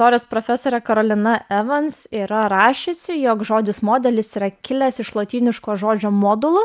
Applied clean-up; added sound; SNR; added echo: none; none; none; none.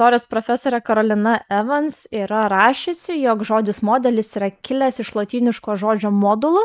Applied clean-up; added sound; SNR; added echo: neural mask model Resemble Enhance denoiser.